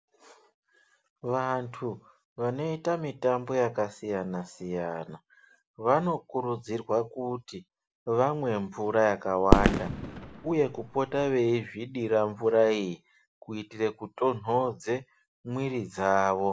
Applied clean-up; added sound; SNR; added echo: none; Fireworks; -3 dB; none.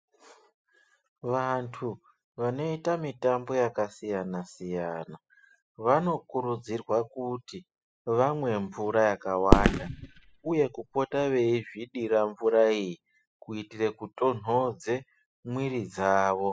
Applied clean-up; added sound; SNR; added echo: classical method spectral subtraction.